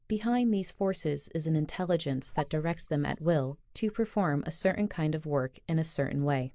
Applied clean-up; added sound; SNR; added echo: neural mask model Resemble Enhance denoiser.